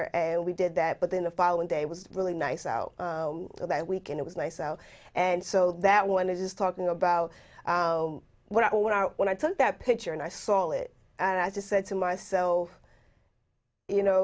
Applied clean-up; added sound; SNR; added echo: none; none; none; none.